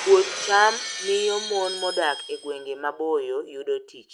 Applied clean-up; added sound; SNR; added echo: none; Shatter; 10 dB; none.